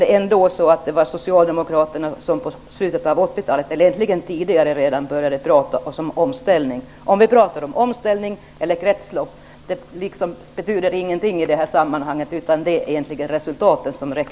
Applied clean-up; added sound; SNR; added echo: none; none; none; none.